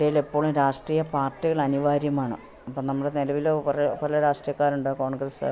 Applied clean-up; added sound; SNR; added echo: none; none; none; none.